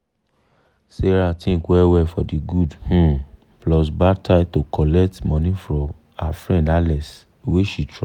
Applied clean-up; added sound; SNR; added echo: none; none; none; none.